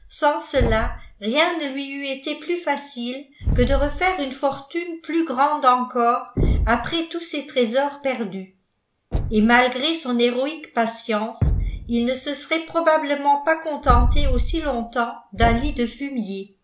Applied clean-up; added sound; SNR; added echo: none; Thump, thud; 4 dB; none.